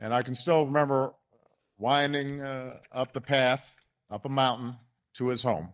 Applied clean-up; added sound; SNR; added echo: neural mask model DeepFilterNet 3.